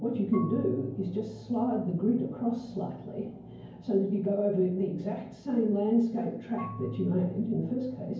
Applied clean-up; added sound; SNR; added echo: none; Marimba, xylophone / Wood; 17 dB; reverberation time 0.9 s.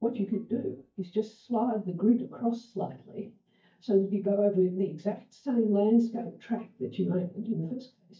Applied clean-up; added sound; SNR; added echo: neural mask model DeepFilterNet 3.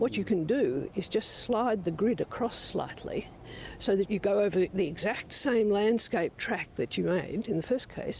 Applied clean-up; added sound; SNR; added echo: none; none; none; none.